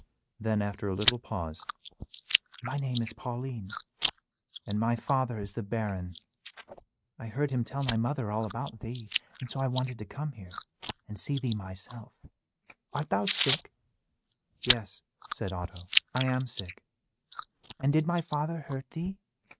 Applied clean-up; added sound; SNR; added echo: neural mask model RNNoise.